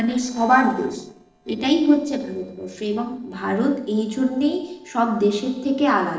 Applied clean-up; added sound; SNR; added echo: neural separator model SepFormer DNS4.